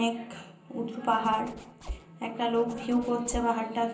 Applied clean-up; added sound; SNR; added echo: none; Zipper (clothing); 13 dB; reverberation time 0.6 s.